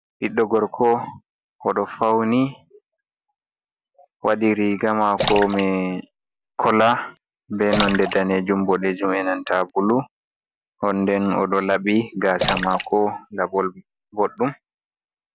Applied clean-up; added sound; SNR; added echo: none; Splash, splatter; 7 dB; none.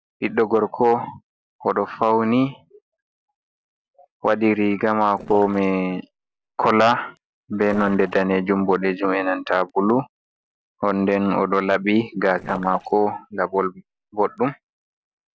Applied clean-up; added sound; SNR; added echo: neural separator model SepFormer DNS4.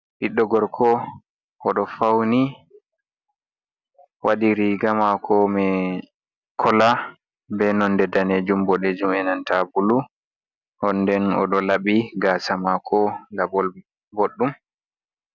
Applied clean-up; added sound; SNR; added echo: none; none; none; none.